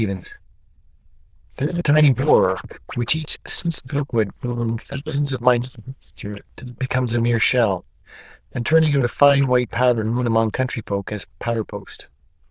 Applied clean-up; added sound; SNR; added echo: neural diffusion model UNIVERSE++.